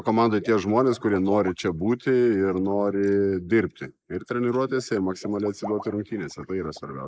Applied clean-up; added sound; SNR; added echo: neural mask model Resemble Enhance denoiser.